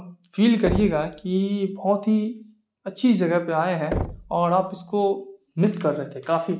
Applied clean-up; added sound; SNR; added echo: none; Knock; 12 dB; none.